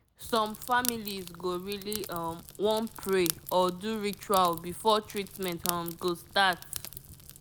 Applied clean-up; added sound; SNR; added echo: none; Crackle; 11 dB; none.